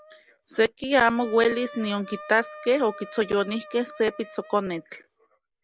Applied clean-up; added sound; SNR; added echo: none; Wind instrument, woodwind instrument; 18 dB; none.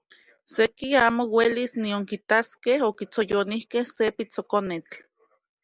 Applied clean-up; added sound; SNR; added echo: none; none; none; none.